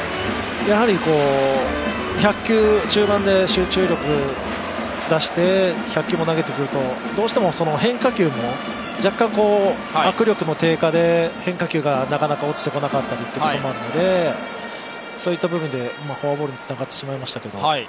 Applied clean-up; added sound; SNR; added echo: none; none; none; none.